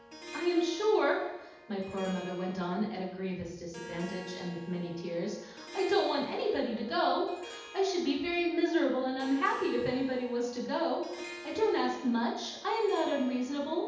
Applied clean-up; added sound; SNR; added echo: none; Harp; 17 dB; reverberation time 0.8 s.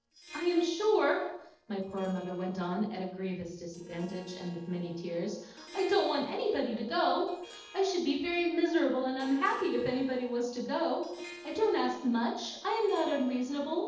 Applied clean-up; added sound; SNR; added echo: neural separator model SepFormer DNS4.